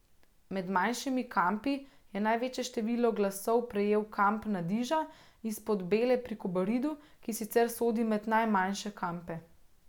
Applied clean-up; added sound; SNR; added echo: none; none; none; none.